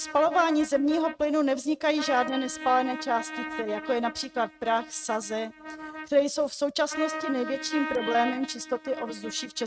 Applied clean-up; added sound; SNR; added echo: neural mask model RNNoise.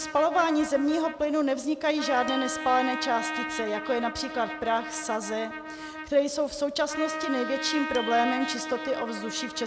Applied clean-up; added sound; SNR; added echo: none; Trumpet + Bicycle bell; 8 dB; none.